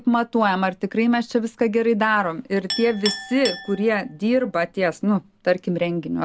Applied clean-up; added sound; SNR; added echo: none; Chink, clink; 15 dB; none.